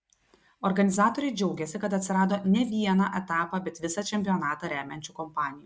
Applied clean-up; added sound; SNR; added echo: none; none; none; none.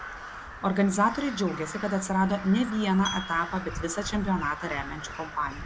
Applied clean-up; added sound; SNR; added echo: none; Crow + Glass; 10 dB; none.